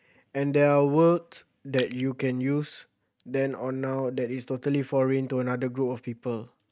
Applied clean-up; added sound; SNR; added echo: neural mask model RNNoise.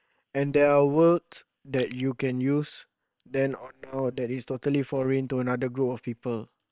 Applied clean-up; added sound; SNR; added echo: neural separator model SepFormer WHAM!.